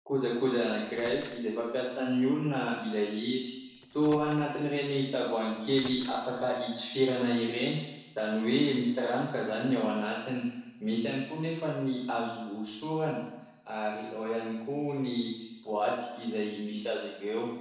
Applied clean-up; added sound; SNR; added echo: neural separator model SepFormer DNS4.